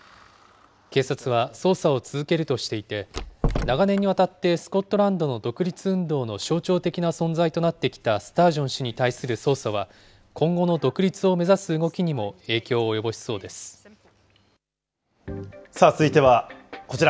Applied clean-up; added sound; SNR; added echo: none; Door; 4 dB; none.